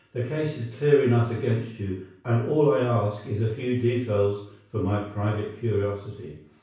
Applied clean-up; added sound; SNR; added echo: none; none; none; reverberation time 0.6 s.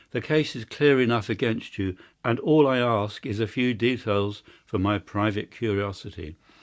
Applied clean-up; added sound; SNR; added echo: none; none; none; none.